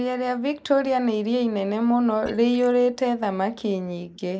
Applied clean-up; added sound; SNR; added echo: neural mask model Resemble Enhance denoiser.